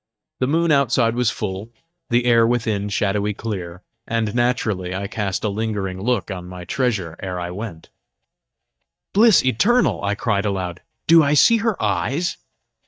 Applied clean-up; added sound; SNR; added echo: neural mask model DeepFilterNet 3.